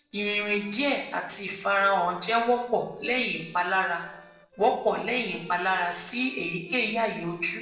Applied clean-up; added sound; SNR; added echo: neural separator model SepFormer DNS4.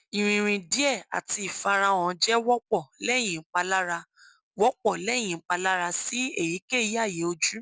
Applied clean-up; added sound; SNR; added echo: none; none; none; none.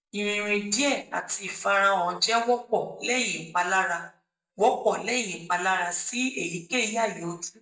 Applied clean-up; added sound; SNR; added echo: neural mask model DeepFilterNet 3.